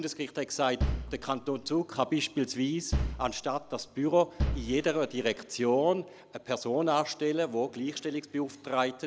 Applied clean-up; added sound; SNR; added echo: none; Bass drum; 3 dB; none.